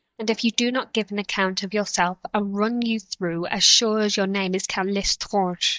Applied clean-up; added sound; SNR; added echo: neural mask model DeepFilterNet 3.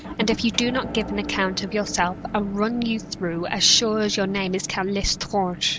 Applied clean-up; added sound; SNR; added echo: none; Motor vehicle (road) / Engine; 11 dB; none.